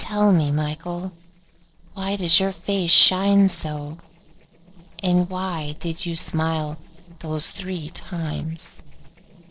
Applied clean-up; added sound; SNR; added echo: neural separator model SepFormer DNS4.